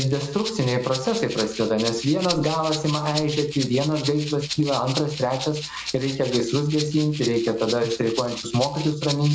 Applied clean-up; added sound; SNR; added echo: none; Rattle (instrument); 11 dB; none.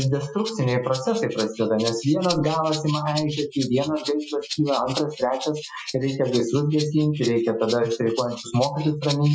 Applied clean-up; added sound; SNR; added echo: classical method Wiener filter.